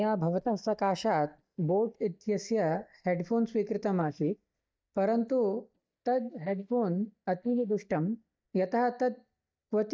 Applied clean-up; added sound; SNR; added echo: neural mask model DeepFilterNet 3.